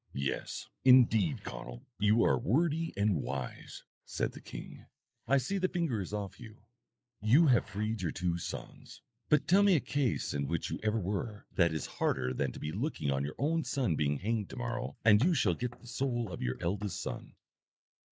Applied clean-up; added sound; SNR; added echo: neural mask model Resemble Enhance denoiser.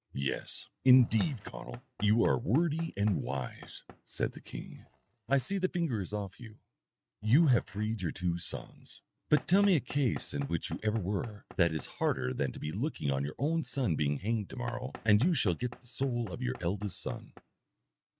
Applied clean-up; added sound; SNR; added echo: neural mask model RNNoise.